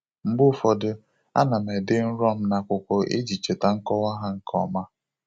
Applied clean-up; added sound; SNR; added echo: none; none; none; none.